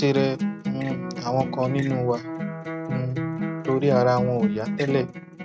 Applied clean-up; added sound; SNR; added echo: neural mask model RNNoise.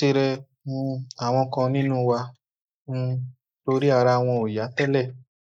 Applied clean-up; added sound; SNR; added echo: neural mask model Resemble Enhance denoiser.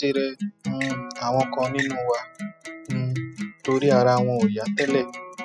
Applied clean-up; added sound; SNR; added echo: classical method spectral subtraction.